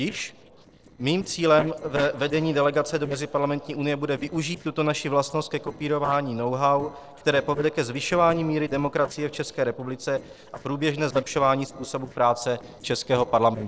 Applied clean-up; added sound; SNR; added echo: neural separator model SepFormer DNS4.